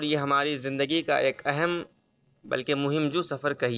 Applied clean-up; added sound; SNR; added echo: neural separator model SepFormer DNS4.